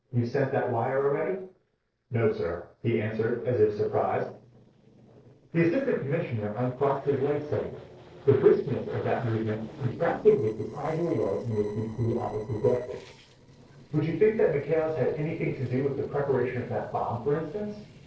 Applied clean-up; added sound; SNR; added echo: neural separator model SepFormer DNS4.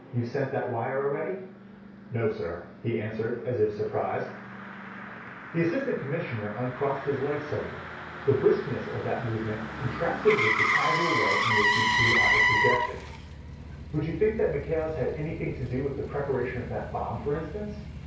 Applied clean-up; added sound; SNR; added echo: none; Motor vehicle (road); 2 dB; reverberation time 0.6 s.